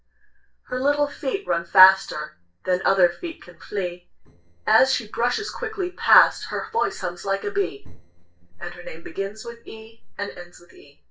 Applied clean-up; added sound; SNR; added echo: neural separator model SepFormer DNS4.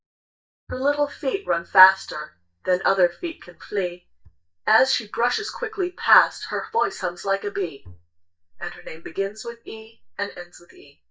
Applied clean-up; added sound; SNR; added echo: neural mask model DeepFilterNet 3.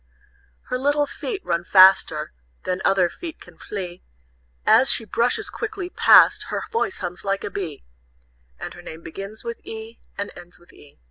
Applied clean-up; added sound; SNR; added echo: none; none; none; none.